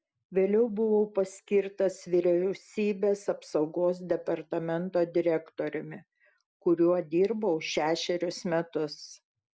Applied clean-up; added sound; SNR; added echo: none; none; none; none.